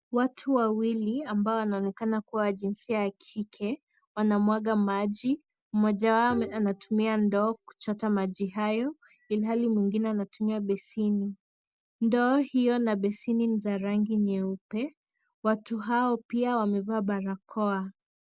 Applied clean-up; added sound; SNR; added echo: none; Bowed string instrument; 18 dB; none.